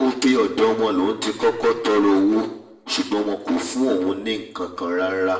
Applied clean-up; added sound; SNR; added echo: none; none; none; reverberation time 0.7 s.